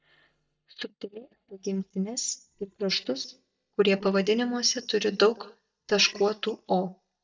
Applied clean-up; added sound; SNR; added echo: neural mask model DeepFilterNet 3.